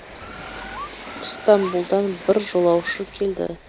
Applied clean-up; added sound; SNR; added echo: none; Bird + Train; 14 dB; none.